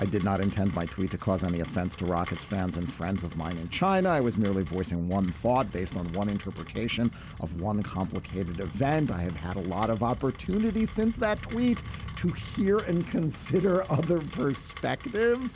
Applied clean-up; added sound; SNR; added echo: none; Rain; 14 dB; none.